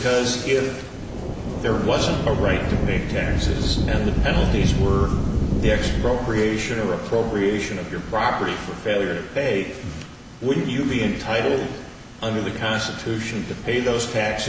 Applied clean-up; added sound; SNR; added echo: none; Thunder / Rain; 3 dB; none.